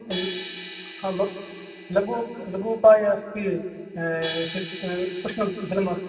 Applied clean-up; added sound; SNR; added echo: none; Crash cymbal; 8 dB; reverberation time 1.9 s.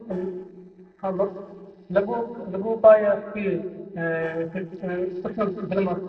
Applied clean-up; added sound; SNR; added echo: neural separator model SepFormer DNS4.